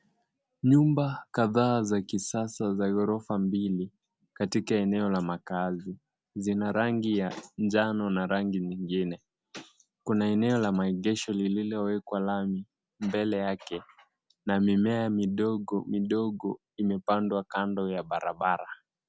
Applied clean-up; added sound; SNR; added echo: none; none; none; none.